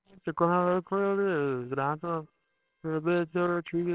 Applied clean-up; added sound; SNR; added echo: neural separator model SepFormer WHAMR!.